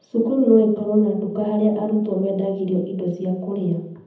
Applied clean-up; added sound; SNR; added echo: none; none; none; reverberation time 0.8 s.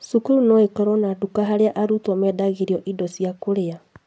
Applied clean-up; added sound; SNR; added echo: none; none; none; none.